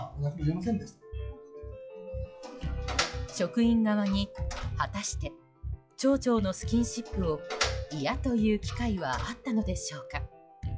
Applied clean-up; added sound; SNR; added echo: classical method log-MMSE.